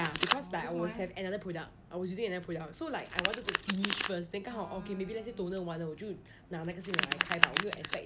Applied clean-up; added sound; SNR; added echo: none; Domestic sounds, home sounds; -1 dB; none.